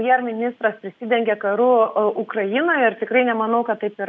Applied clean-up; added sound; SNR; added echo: none; none; none; none.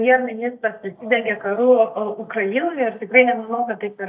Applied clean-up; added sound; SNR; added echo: neural mask model DeepFilterNet 3.